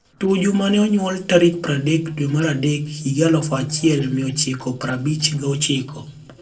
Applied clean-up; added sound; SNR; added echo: neural separator model SepFormer DNS4.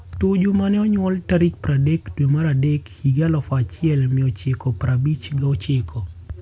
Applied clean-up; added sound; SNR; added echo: none; none; none; none.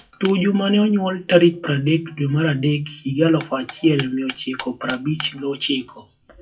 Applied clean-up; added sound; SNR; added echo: classical method WPE with log-MMSE.